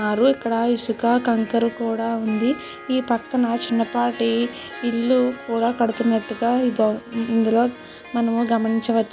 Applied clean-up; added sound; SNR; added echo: none; Harp; 17 dB; none.